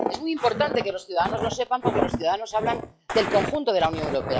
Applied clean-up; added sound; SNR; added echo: classical method log-MMSE.